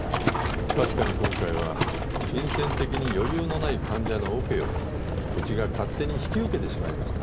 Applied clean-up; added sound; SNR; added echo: none; Livestock, farm animals, working animals; -3 dB; none.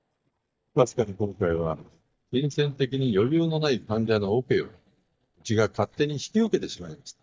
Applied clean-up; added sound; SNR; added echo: neural mask model DeepFilterNet 3.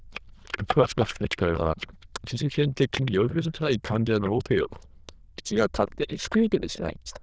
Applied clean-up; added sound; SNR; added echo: neural diffusion model UNIVERSE++.